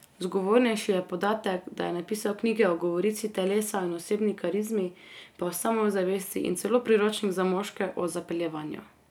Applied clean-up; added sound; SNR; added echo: none; none; none; none.